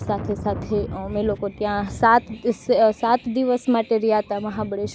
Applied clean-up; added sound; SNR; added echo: none; Thunder; 13 dB; none.